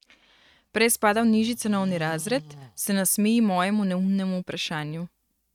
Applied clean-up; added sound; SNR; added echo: neural mask model RNNoise.